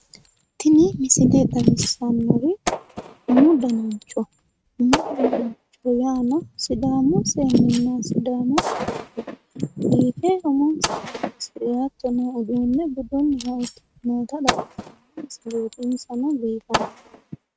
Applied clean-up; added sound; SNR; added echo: neural mask model RNNoise.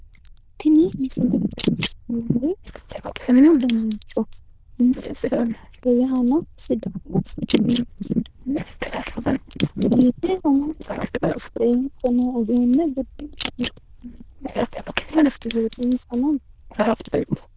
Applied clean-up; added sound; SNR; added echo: neural diffusion model UNIVERSE++.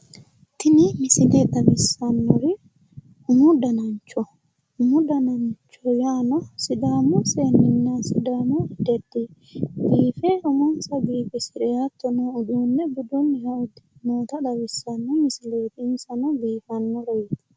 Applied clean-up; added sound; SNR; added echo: none; none; none; none.